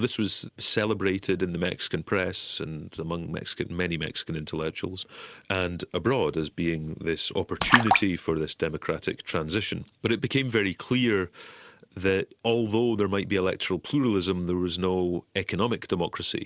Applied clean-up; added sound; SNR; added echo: none; Splash, splatter; 0 dB; none.